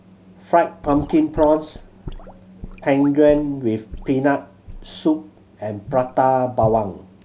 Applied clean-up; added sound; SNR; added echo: none; Sink (filling or washing) / Gurgling / Liquid; 16 dB; none.